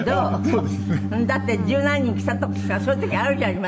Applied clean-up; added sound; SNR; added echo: none; Organ; 2 dB; none.